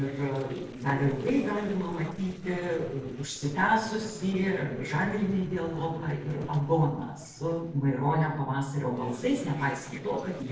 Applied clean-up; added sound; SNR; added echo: neural separator model SepFormer DNS4.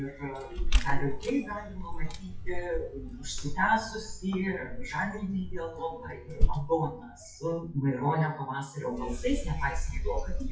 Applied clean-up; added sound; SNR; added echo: classical method WPE with log-MMSE.